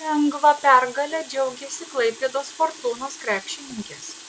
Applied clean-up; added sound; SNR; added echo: none; Water tap, faucet; 18 dB; none.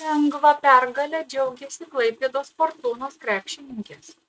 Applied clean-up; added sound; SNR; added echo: neural mask model RNNoise.